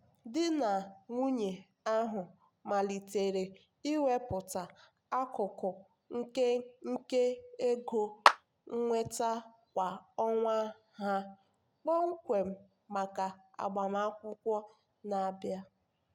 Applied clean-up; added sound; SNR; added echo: none; Clapping; -3 dB; none.